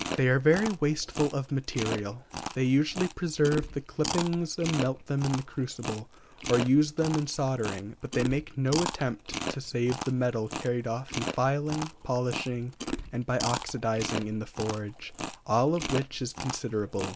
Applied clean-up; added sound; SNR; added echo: none; Chewing, mastication; 9 dB; none.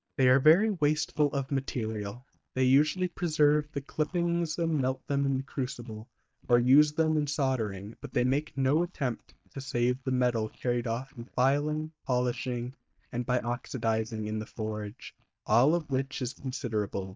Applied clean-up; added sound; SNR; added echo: neural mask model DeepFilterNet 3.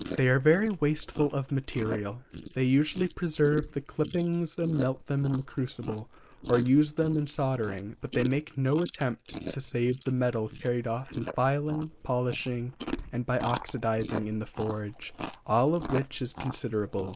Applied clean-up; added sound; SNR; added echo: neural mask model Resemble Enhance denoiser.